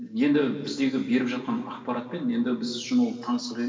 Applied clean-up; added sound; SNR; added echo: none; none; none; reverberation time 2.3 s.